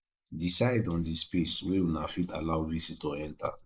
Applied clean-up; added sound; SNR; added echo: neural mask model Resemble Enhance denoiser.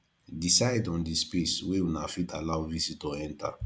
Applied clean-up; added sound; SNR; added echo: none; none; none; none.